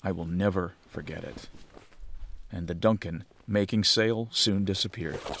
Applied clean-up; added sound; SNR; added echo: none; Zipper (clothing); 15 dB; none.